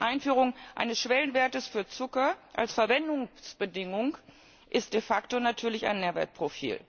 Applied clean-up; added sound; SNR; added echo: none; none; none; none.